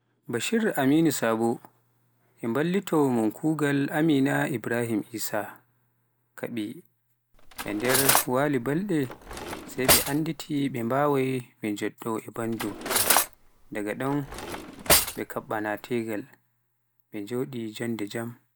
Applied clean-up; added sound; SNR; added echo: none; Cutlery, silverware; 0 dB; none.